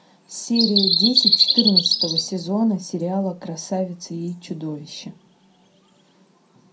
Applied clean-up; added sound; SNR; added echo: none; Bird vocalization, bird call, bird song; -1 dB; reverberation time 0.2 s.